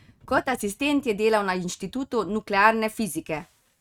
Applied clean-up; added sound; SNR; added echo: neural mask model RNNoise.